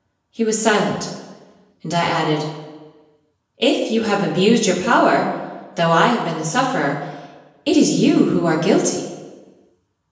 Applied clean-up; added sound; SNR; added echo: none; none; none; reverberation time 1.0 s.